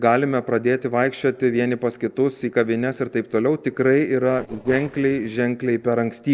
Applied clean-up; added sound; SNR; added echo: neural separator model SepFormer DNS4.